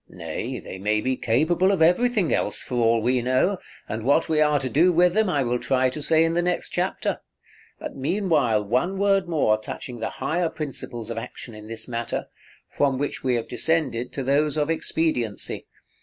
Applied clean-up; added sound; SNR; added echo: none; none; none; none.